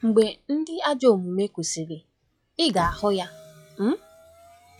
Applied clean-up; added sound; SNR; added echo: classical method log-MMSE.